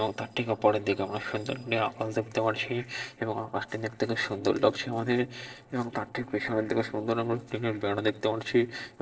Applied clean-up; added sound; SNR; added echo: neural separator model SepFormer DNS4.